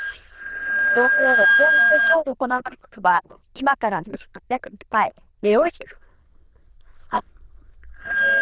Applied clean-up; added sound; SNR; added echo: neural diffusion model UNIVERSE++.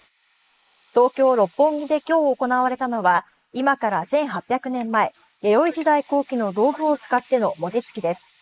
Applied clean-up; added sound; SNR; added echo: neural mask model Resemble Enhance denoiser.